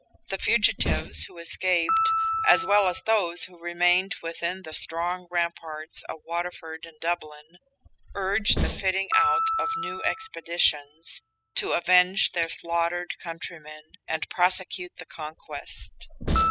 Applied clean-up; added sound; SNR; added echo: classical method spectral subtraction.